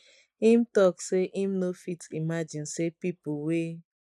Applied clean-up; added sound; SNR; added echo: neural mask model Resemble Enhance denoiser.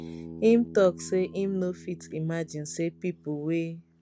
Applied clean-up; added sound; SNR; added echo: none; Bass guitar; 17 dB; none.